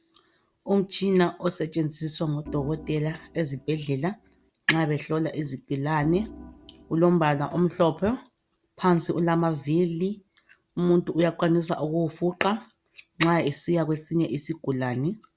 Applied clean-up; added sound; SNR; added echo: none; Organ; 17 dB; none.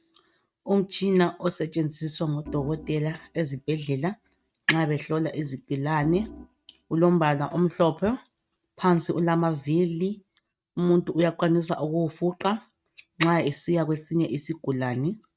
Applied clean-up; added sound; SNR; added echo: neural mask model RNNoise.